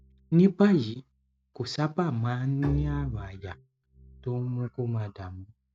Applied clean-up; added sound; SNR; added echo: neural mask model RNNoise.